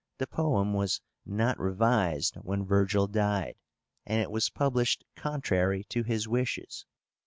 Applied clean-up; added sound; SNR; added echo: none; none; none; none.